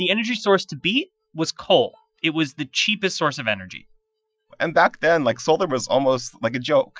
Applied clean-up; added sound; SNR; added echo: classical method Wiener filter.